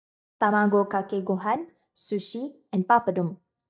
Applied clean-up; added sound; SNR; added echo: neural mask model DeepFilterNet 3.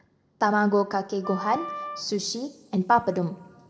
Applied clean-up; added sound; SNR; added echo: none; Wind instrument, woodwind instrument; 11 dB; reverberation time 1.4 s.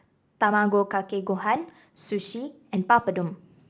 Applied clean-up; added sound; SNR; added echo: none; none; none; none.